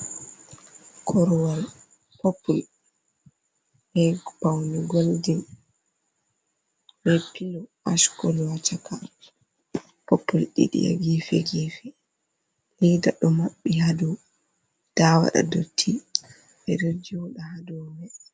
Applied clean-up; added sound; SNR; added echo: none; none; none; none.